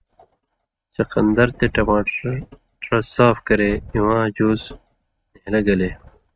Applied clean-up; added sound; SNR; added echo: neural mask model RNNoise.